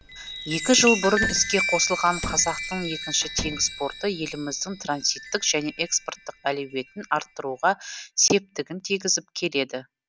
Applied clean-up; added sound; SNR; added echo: none; Slam + Chime; 8 dB; none.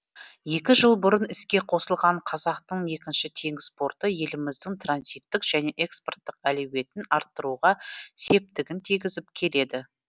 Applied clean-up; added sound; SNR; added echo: none; none; none; none.